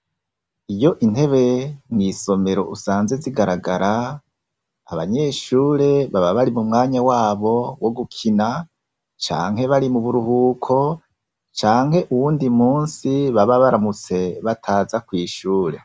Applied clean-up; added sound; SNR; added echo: none; none; none; none.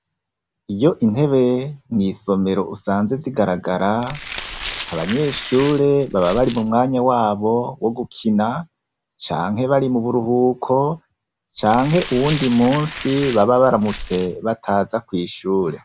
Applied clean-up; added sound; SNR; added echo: none; Glass; 8 dB; none.